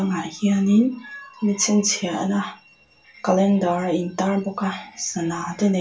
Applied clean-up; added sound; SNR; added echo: none; none; none; reverberation time 0.2 s.